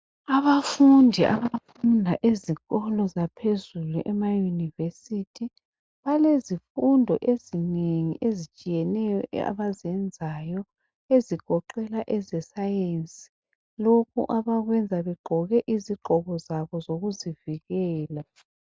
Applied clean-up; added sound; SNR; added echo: none; none; none; none.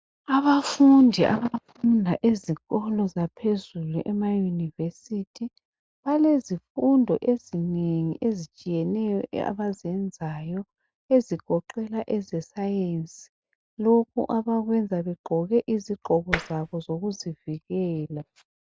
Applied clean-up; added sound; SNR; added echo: none; Tap; 6 dB; none.